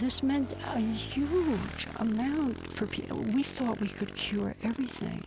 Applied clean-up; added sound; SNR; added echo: none; Motorcycle / Engine; 11 dB; none.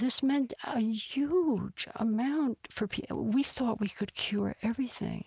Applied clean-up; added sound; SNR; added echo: none; none; none; none.